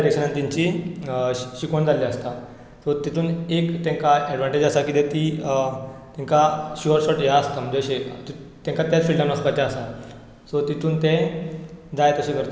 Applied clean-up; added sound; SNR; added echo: none; none; none; none.